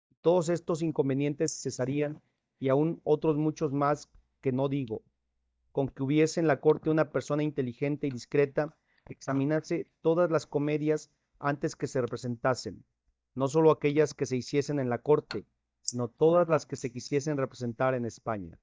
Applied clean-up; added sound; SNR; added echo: neural mask model DeepFilterNet 3.